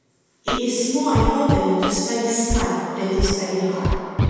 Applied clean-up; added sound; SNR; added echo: none; Scratching (performance technique); 3 dB; reverberation time 2.1 s.